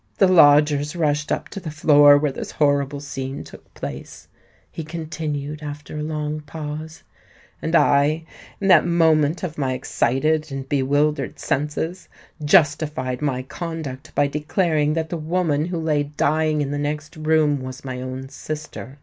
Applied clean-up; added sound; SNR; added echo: none; none; none; none.